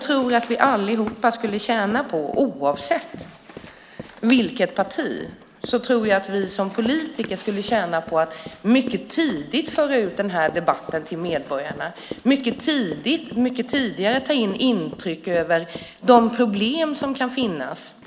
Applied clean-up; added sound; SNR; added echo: none; Run; 18 dB; none.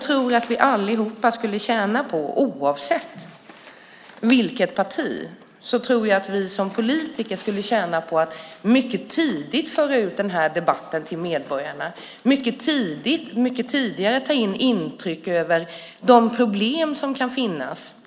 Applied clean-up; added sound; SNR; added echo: none; none; none; none.